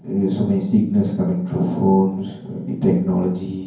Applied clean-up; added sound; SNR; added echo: none; none; none; reverberation time 0.9 s.